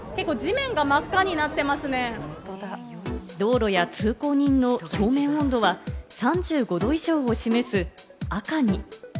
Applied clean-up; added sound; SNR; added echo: none; none; none; none.